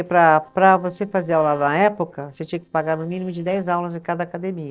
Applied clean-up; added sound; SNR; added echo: neural separator model SepFormer DNS4.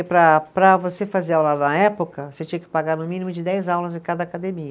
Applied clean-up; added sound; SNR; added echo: none; none; none; none.